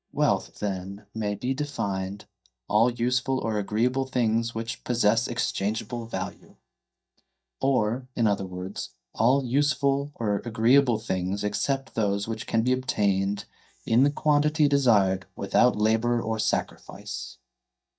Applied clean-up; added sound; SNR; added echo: neural mask model DeepFilterNet 3.